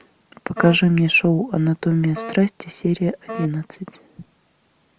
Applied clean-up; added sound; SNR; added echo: none; Wind instrument, woodwind instrument; 15 dB; none.